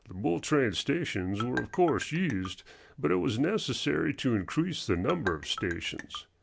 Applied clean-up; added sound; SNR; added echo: none; Marimba, xylophone; 11 dB; none.